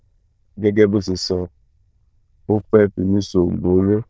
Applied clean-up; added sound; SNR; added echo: neural diffusion model UNIVERSE++.